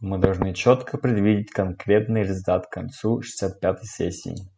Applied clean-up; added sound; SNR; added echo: none; Knock / Wood; 4 dB; none.